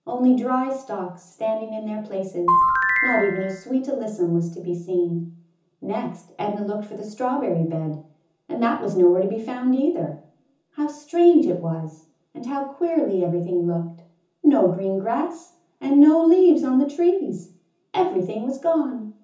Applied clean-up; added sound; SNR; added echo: none; Ringtone / Chime; -2 dB; reverberation time 0.6 s.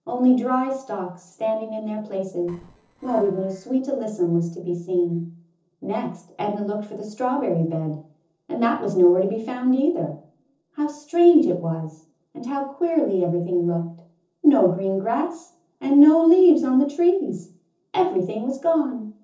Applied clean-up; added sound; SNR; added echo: neural separator model SepFormer DNS4.